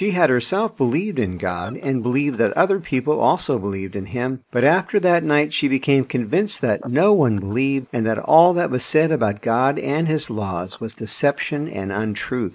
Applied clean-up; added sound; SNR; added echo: neural mask model Resemble Enhance denoiser.